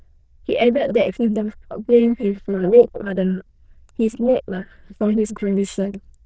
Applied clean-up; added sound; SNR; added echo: neural diffusion model UNIVERSE++.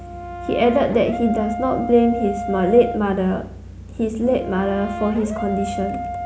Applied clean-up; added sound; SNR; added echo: none; Brass instrument; 9 dB; none.